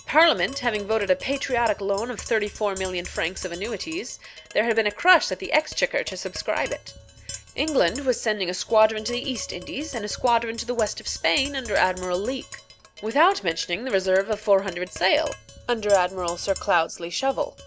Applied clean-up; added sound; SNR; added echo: none; Tap; 17 dB; none.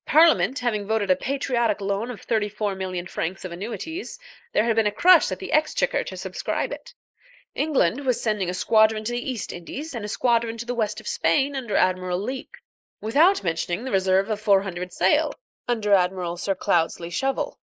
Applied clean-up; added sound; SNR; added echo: neural mask model Resemble Enhance denoiser.